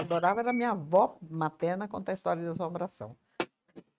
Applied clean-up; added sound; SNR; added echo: neural mask model RNNoise.